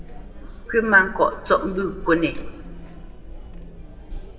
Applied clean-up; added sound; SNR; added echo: none; Chatter; 11 dB; reverberation time 1.1 s.